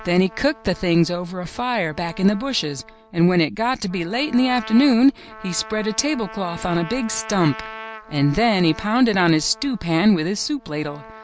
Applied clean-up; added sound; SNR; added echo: none; Trumpet; 18 dB; none.